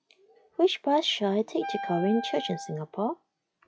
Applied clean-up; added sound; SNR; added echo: classical method log-MMSE.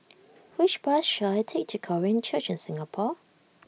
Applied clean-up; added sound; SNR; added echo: none; none; none; none.